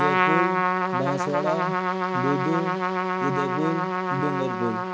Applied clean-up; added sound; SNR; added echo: none; Trumpet; -4 dB; none.